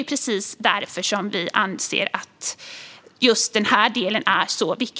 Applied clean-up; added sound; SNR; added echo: none; none; none; none.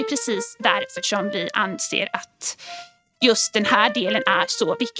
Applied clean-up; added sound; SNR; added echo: neural mask model RNNoise.